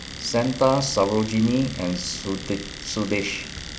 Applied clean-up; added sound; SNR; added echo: none; Domestic sounds, home sounds; 14 dB; none.